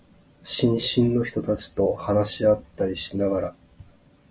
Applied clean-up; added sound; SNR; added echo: none; none; none; none.